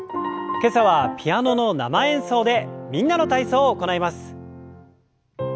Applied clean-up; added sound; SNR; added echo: none; none; none; none.